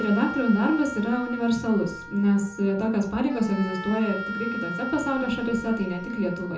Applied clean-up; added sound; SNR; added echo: none; Wind instrument, woodwind instrument; 11 dB; reverberation time 0.5 s.